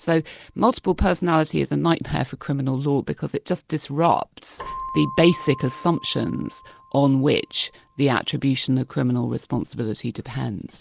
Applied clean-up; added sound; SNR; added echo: none; Keyboard (musical); 20 dB; none.